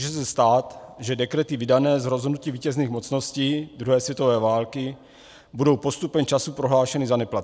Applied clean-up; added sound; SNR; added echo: none; none; none; none.